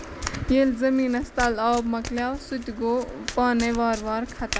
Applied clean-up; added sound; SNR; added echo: none; Domestic sounds, home sounds; 12 dB; none.